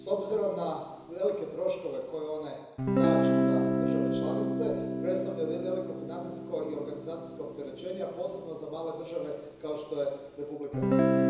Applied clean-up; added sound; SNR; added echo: none; Guitar; -3 dB; reverberation time 1.0 s.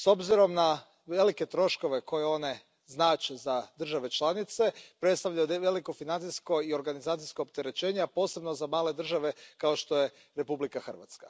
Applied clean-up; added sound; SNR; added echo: none; none; none; none.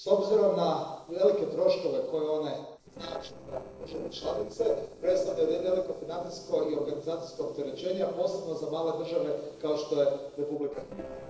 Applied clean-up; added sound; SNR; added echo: neural separator model SepFormer DNS4.